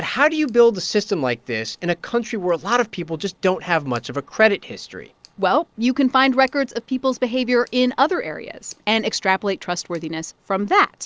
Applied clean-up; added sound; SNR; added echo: neural separator model SepFormer DNS4.